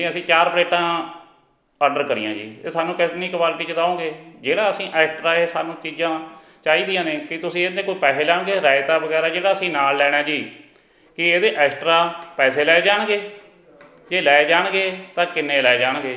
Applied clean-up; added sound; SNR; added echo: none; none; none; none.